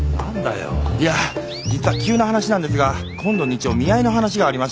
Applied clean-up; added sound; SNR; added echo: none; Chirp, tweet; 18 dB; none.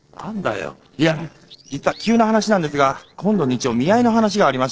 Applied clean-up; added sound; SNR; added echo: neural separator model SepFormer DNS4.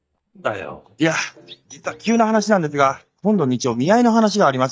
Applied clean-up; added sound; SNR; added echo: neural mask model DeepFilterNet 3.